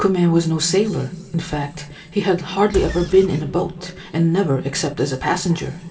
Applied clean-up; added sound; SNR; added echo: none; Engine; 10 dB; reverberation time 2.4 s.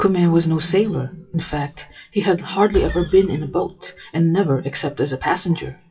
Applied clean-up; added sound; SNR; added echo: classical method WPE with log-MMSE.